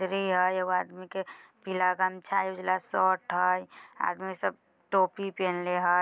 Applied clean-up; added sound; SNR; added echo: none; none; none; none.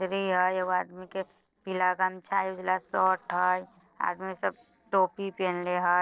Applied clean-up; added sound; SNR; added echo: neural separator model SepFormer DNS4.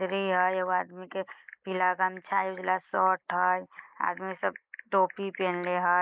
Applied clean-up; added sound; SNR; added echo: neural mask model Resemble Enhance denoiser.